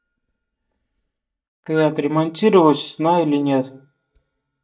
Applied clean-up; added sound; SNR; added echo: neural mask model DeepFilterNet 3.